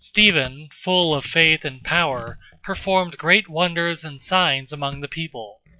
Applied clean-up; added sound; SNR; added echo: classical method log-MMSE.